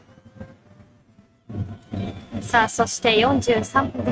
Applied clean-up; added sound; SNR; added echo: neural mask model RNNoise.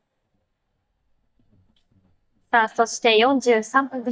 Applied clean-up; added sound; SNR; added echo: neural mask model DeepFilterNet 3.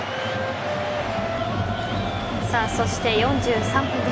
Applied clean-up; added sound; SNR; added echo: none; Wind instrument, woodwind instrument + Motorcycle; 8 dB; none.